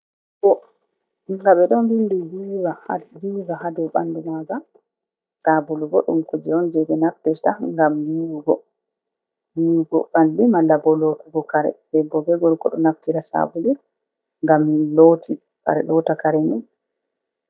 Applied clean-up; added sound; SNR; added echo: neural mask model DeepFilterNet 3.